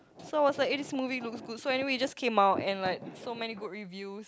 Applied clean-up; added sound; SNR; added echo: none; none; none; none.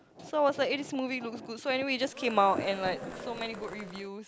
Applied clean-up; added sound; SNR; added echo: none; Cheering; 12 dB; none.